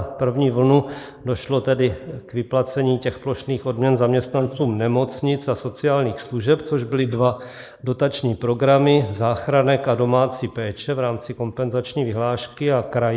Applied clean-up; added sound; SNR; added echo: neural mask model Resemble Enhance denoiser.